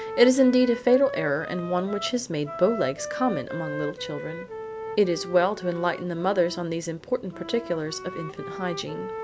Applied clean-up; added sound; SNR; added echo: none; Wind instrument, woodwind instrument; 11 dB; none.